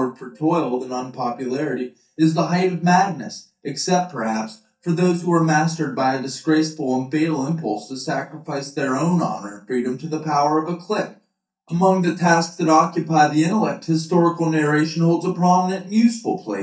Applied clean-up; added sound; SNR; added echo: neural mask model DeepFilterNet 3.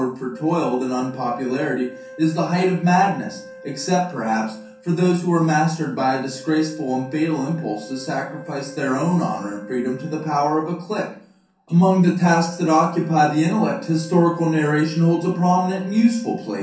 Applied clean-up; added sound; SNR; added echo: none; Wind instrument, woodwind instrument; 20 dB; reverberation time 0.6 s.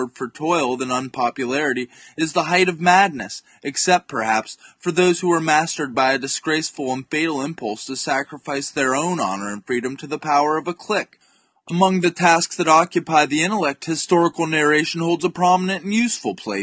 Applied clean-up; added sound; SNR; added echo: none; none; none; none.